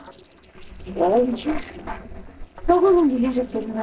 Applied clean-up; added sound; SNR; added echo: neural separator model SepFormer DNS4.